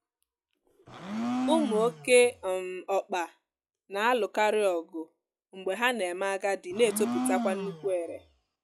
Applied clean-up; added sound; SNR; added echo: classical method log-MMSE.